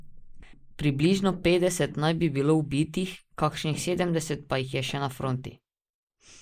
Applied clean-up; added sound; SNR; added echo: neural mask model Resemble Enhance denoiser.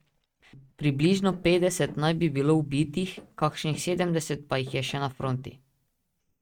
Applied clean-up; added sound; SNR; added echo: neural mask model RNNoise.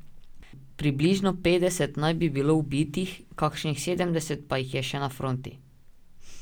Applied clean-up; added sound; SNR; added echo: none; none; none; none.